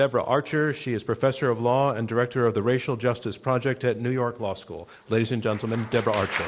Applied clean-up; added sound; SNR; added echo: none; none; none; none.